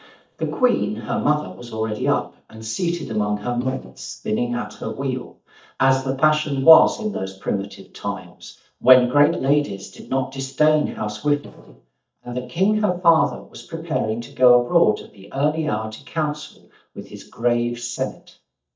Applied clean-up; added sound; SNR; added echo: neural mask model DeepFilterNet 3.